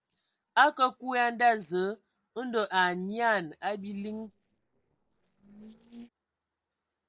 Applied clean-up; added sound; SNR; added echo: neural separator model SepFormer DNS4.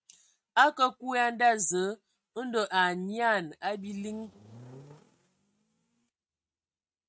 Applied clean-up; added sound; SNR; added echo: neural mask model RNNoise.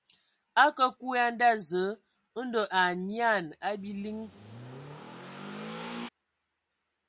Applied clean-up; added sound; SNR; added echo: none; Accelerating, revving, vroom / Car; 12 dB; none.